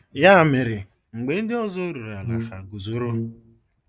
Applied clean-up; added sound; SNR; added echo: none; Brass instrument; 7 dB; none.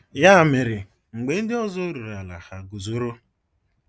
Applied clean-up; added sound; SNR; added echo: none; none; none; none.